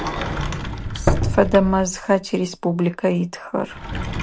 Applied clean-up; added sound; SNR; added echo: none; Sliding door; 4 dB; none.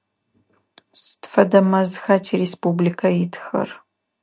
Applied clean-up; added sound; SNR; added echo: none; none; none; none.